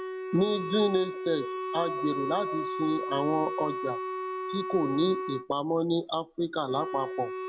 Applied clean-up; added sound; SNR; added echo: none; Wind instrument, woodwind instrument; 5 dB; none.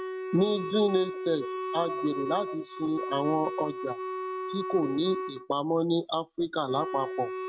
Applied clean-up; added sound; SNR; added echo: neural mask model RNNoise.